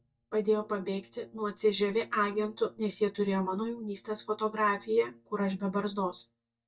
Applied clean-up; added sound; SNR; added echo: neural mask model DeepFilterNet 3.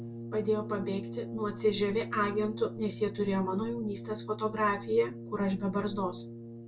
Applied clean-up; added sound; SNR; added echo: none; Brass instrument; 9 dB; reverberation time 0.1 s.